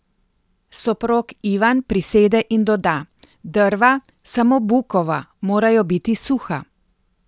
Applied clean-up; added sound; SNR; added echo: none; none; none; none.